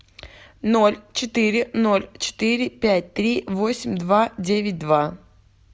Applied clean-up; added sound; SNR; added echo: none; none; none; none.